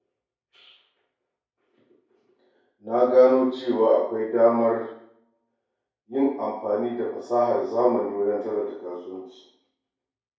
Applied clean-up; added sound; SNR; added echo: none; none; none; reverberation time 0.6 s.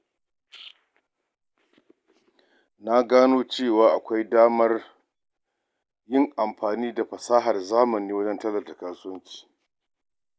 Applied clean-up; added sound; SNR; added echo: none; none; none; none.